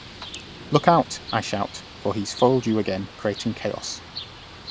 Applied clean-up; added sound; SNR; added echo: none; Bird; 15 dB; none.